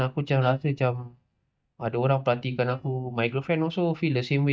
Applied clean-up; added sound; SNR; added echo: neural mask model DeepFilterNet 3.